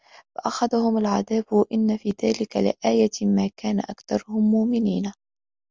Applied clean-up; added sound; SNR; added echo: none; none; none; none.